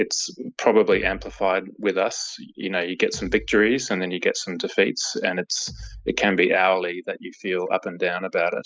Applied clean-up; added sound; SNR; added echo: classical method spectral subtraction.